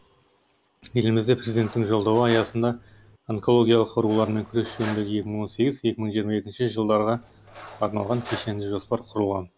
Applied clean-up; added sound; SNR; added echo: none; Cutlery, silverware; 17 dB; none.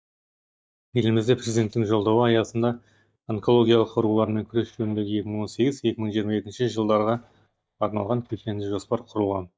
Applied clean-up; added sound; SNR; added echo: neural mask model DeepFilterNet 3.